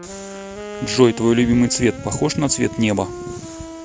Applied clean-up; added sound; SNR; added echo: none; Wind instrument, woodwind instrument; 14 dB; none.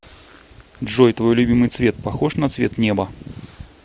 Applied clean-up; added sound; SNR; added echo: none; none; none; none.